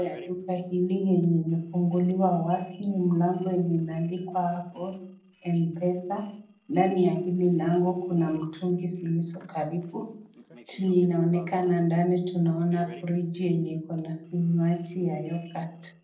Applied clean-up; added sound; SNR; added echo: neural separator model SepFormer DNS4.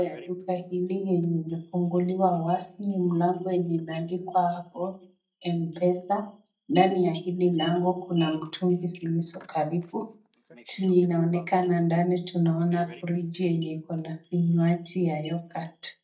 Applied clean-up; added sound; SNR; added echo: neural mask model DeepFilterNet 3.